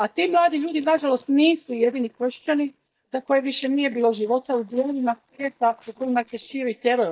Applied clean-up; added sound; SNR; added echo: neural mask model DeepFilterNet 3.